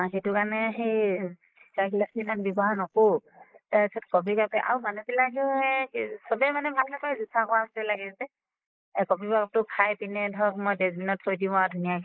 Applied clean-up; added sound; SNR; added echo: neural mask model Resemble Enhance denoiser.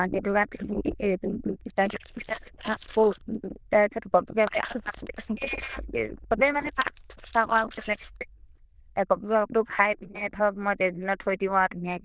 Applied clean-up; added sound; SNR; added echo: neural diffusion model UNIVERSE++.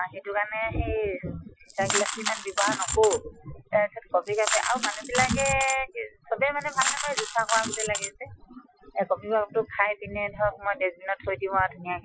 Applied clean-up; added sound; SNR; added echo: classical method Wiener filter.